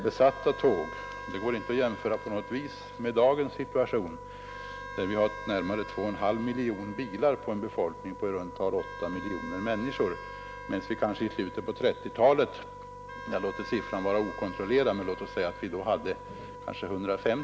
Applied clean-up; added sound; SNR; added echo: none; Wind instrument, woodwind instrument + Wind instrument, woodwind instrument; 12 dB; none.